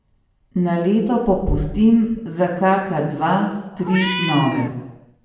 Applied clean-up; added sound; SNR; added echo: none; Meow; 7 dB; reverberation time 0.9 s.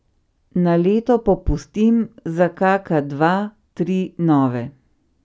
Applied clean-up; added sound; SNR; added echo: none; none; none; none.